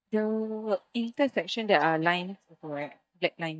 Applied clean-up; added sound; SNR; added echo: neural mask model DeepFilterNet 3.